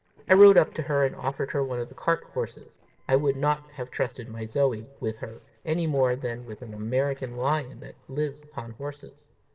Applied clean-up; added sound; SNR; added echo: neural separator model SepFormer DNS4.